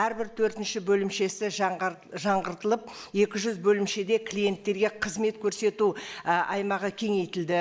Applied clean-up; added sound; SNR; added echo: neural mask model Resemble Enhance denoiser.